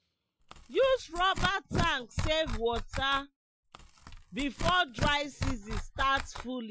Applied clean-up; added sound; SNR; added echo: classical method Wiener filter.